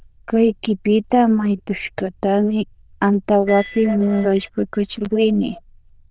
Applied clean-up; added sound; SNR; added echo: neural diffusion model UNIVERSE++.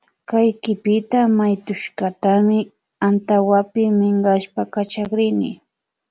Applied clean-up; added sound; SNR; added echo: none; none; none; none.